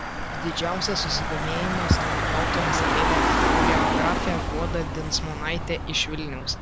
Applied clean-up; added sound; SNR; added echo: none; Engine / Car; -4 dB; none.